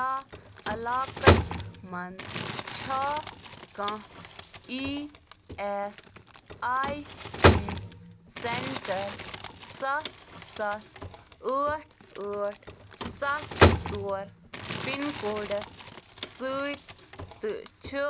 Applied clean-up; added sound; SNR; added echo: none; Crumpling, crinkling; -3 dB; none.